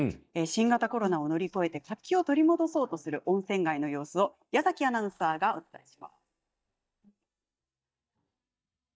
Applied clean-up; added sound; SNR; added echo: neural mask model DeepFilterNet 3.